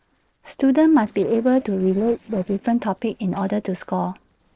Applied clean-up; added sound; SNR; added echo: neural separator model SepFormer DNS4.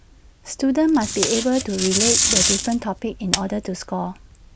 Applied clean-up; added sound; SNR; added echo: none; Packing tape, duct tape; 0 dB; none.